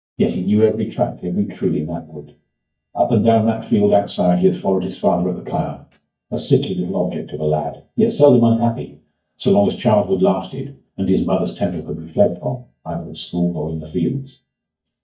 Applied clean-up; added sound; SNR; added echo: neural mask model DeepFilterNet 3.